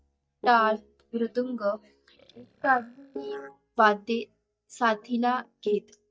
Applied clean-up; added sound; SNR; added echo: neural mask model DeepFilterNet 3.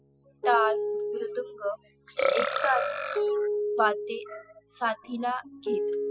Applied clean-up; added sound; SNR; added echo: classical method spectral subtraction.